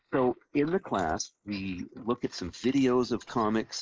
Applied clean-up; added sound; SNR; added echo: neural mask model Resemble Enhance denoiser.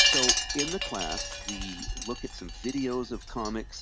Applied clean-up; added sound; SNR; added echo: none; Wind chime; -4 dB; none.